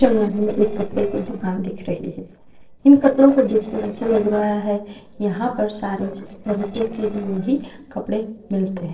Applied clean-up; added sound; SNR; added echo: neural separator model SepFormer DNS4.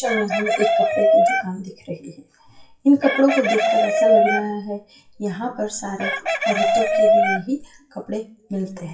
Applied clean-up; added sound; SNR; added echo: classical method WPE with log-MMSE.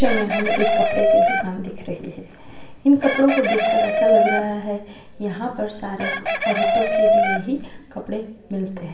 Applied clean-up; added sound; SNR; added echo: none; Chicken, rooster; -1 dB; reverberation time 0.9 s.